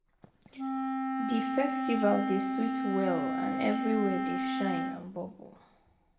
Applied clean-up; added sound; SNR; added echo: none; Wind instrument, woodwind instrument; 0 dB; reverberation time 0.8 s.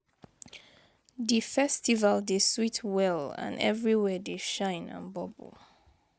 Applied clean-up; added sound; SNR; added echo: none; none; none; none.